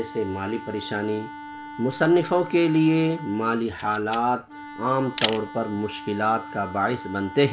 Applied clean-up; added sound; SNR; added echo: none; Wind instrument, woodwind instrument + Camera; 12 dB; none.